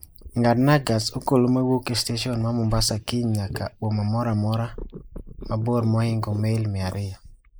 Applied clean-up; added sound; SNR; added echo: neural mask model Resemble Enhance denoiser.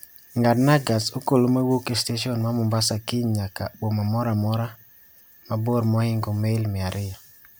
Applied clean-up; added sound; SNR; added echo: none; none; none; none.